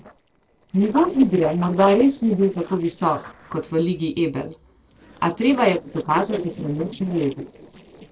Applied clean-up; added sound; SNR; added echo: neural separator model SepFormer DNS4.